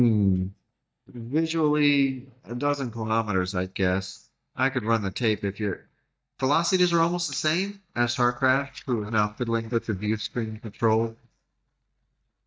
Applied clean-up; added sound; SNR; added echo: neural mask model DeepFilterNet 3.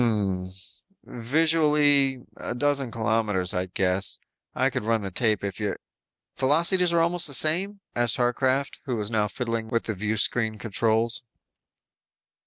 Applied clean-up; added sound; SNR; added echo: none; none; none; none.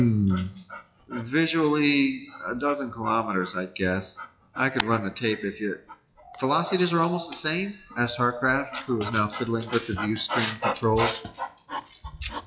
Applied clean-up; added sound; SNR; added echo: classical method WPE with log-MMSE.